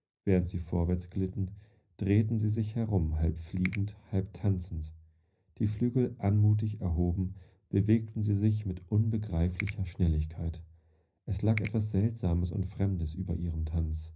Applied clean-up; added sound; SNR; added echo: none; Finger snapping; 17 dB; reverberation time 0.4 s.